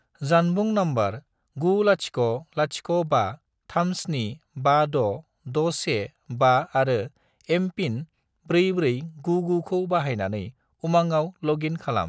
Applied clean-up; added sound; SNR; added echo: none; none; none; none.